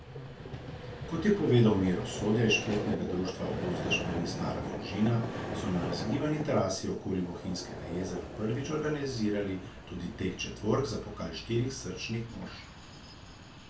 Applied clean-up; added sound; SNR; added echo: none; Vehicle; 7 dB; reverberation time 0.3 s.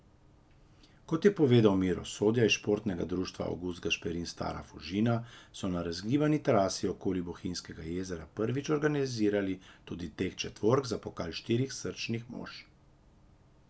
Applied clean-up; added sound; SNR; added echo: none; none; none; none.